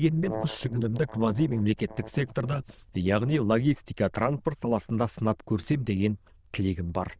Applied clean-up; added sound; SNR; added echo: neural diffusion model UNIVERSE++.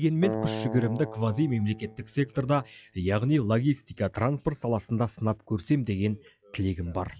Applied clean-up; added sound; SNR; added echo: classical method log-MMSE.